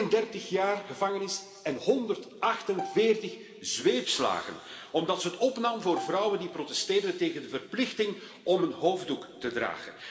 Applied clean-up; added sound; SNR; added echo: none; Bowed string instrument; 12 dB; reverberation time 2.1 s.